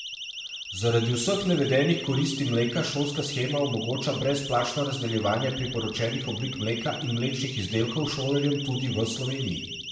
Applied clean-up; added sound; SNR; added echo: none; Siren; 10 dB; reverberation time 0.8 s.